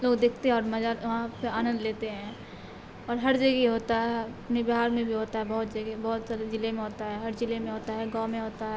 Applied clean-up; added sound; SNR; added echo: none; none; none; none.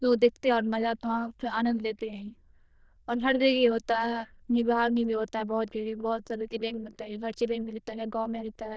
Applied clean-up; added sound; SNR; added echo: neural diffusion model UNIVERSE++.